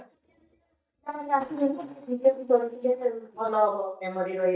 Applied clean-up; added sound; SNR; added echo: neural mask model DeepFilterNet 3.